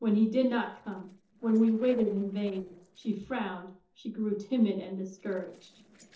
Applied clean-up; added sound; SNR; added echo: neural separator model SepFormer DNS4.